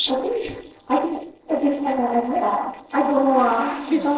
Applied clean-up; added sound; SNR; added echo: neural separator model SepFormer DNS4.